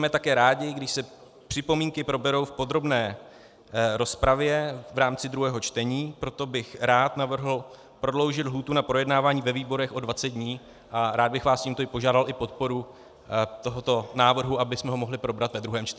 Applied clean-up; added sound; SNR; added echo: none; none; none; none.